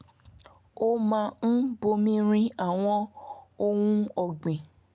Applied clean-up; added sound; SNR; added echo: none; none; none; none.